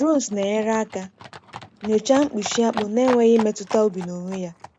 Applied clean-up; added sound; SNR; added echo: none; Livestock, farm animals, working animals; 15 dB; none.